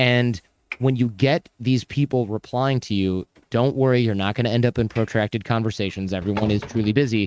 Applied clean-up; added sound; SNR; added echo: neural mask model RNNoise.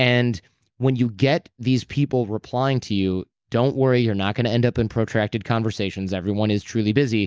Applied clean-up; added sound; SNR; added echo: none; none; none; none.